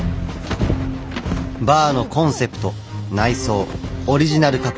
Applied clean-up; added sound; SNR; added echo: none; none; none; none.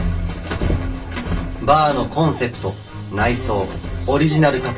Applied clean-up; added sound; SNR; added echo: none; none; none; reverberation time 0.2 s.